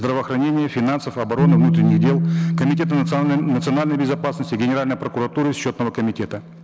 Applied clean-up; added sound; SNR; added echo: none; Bass guitar; 2 dB; none.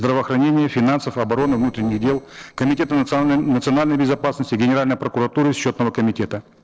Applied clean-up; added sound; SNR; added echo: neural separator model SepFormer DNS4.